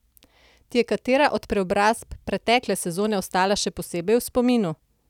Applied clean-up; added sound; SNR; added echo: none; none; none; none.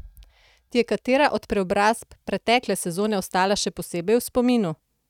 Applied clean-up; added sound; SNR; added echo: neural mask model RNNoise.